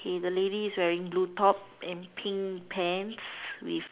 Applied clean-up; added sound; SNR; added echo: none; none; none; none.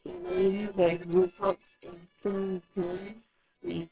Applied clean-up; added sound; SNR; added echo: neural separator model SepFormer WHAMR!.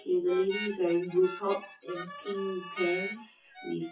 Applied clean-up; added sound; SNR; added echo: classical method WPE with log-MMSE.